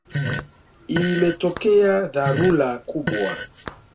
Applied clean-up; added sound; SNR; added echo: none; Fart; 7 dB; reverberation time 0.2 s.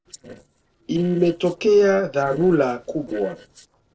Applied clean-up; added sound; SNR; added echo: neural separator model SepFormer DNS4.